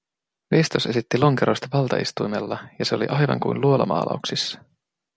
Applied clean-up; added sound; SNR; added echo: none; none; none; none.